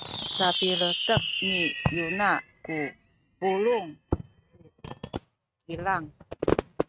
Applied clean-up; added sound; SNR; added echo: neural mask model RNNoise.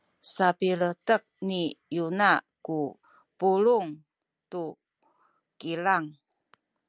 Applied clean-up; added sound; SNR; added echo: none; none; none; none.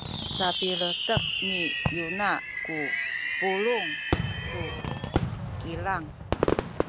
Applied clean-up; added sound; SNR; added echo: none; Fireworks; -3 dB; none.